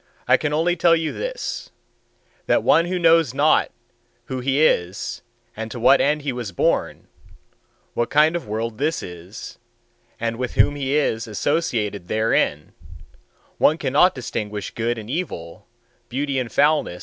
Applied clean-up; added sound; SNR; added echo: none; none; none; none.